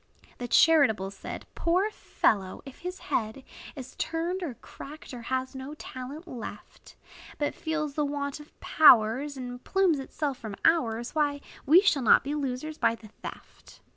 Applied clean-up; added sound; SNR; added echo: none; none; none; none.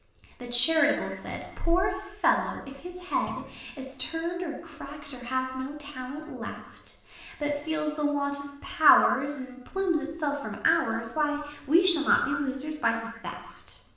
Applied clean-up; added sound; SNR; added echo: none; Thump, thud; 19 dB; reverberation time 0.9 s.